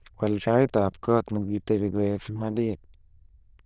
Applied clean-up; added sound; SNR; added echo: neural diffusion model UNIVERSE++.